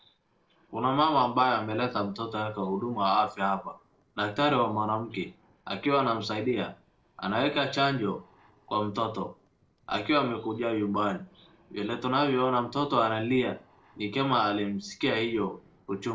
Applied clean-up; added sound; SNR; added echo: neural separator model SepFormer DNS4.